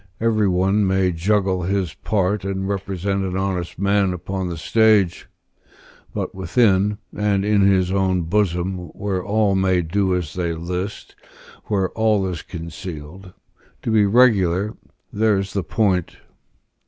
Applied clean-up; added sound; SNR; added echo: none; none; none; none.